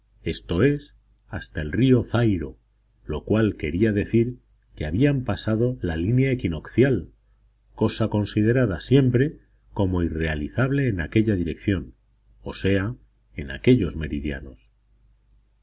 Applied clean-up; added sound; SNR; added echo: none; none; none; none.